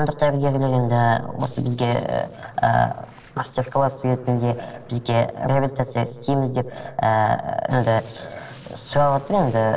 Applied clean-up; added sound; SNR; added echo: neural separator model SepFormer DNS4.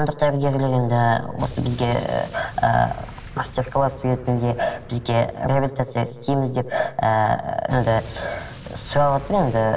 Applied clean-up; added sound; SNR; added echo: none; Explosion; 18 dB; reverberation time 2.4 s.